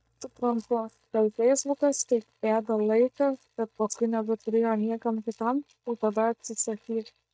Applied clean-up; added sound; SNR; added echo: neural mask model DeepFilterNet 3.